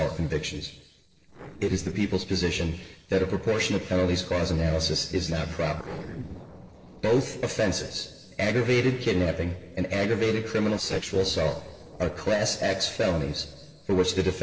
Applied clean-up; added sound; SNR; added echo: neural separator model SepFormer DNS4.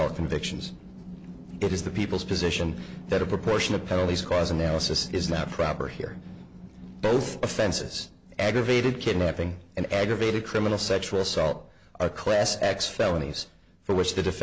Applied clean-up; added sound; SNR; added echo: none; none; none; none.